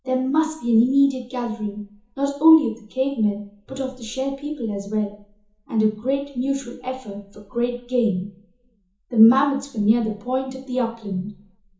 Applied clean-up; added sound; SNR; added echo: none; none; none; reverberation time 0.7 s.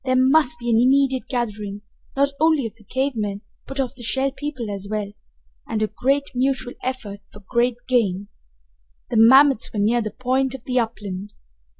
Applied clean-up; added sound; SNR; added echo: none; none; none; none.